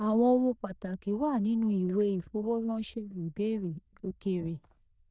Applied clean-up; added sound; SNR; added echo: neural diffusion model UNIVERSE++.